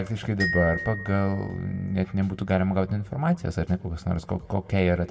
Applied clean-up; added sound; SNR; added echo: none; Glockenspiel; 10 dB; reverberation time 1.1 s.